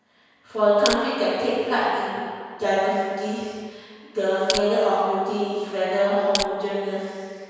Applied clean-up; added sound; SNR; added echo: none; Crushing; 6 dB; reverberation time 1.9 s.